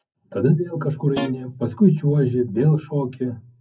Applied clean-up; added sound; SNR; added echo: none; Guitar; 8 dB; reverberation time 0.3 s.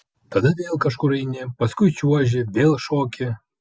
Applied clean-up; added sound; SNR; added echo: none; none; none; none.